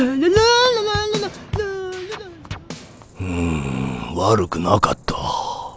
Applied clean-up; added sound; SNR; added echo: none; none; none; none.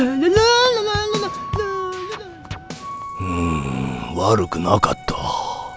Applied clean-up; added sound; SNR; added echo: none; Wind instrument, woodwind instrument; 13 dB; none.